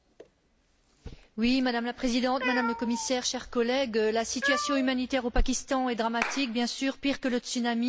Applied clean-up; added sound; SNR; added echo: none; Clapping + Cat; 8 dB; none.